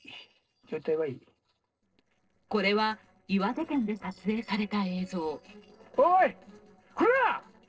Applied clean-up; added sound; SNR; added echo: neural separator model SepFormer DNS4.